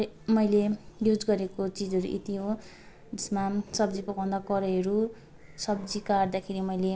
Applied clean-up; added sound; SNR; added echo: none; none; none; none.